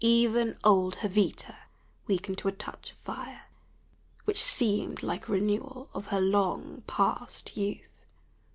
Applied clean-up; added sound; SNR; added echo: none; none; none; none.